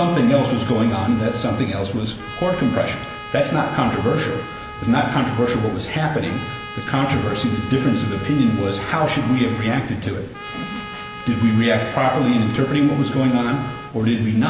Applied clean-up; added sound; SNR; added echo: none; Trumpet; 15 dB; none.